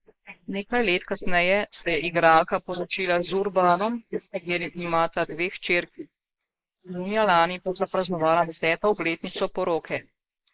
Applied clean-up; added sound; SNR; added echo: neural mask model Resemble Enhance denoiser.